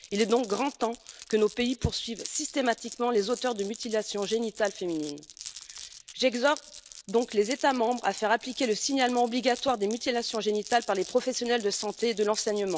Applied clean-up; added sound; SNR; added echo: none; Glass; 17 dB; none.